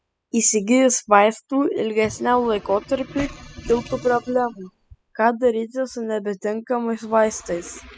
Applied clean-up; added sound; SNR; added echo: classical method spectral subtraction.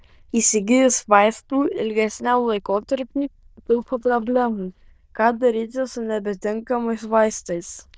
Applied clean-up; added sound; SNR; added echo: neural diffusion model UNIVERSE++.